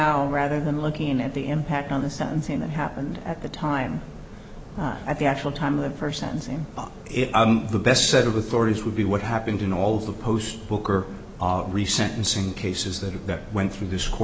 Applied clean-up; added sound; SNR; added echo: none; none; none; none.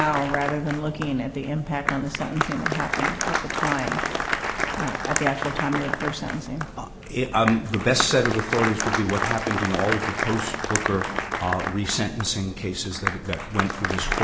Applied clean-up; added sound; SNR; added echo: none; Applause; 2 dB; none.